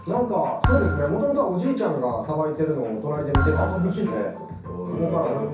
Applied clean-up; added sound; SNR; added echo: none; Thump, thud; 4 dB; reverberation time 0.6 s.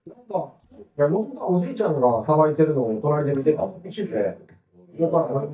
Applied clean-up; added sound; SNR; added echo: neural mask model DeepFilterNet 3.